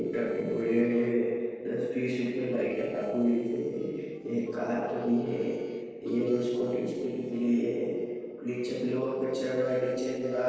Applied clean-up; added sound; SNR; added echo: neural separator model SepFormer DNS4.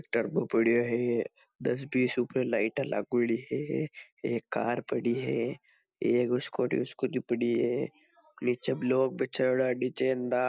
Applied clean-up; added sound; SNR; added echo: none; none; none; none.